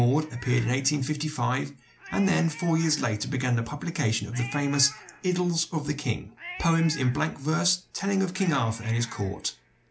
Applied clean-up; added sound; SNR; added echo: none; Cat; 19 dB; none.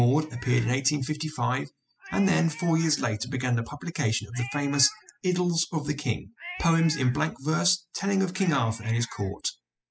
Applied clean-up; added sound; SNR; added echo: classical method spectral subtraction.